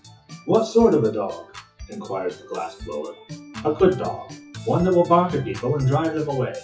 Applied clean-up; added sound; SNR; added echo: classical method WPE with log-MMSE.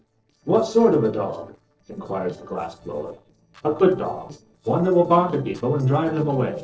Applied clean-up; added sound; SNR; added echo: neural separator model SepFormer DNS4.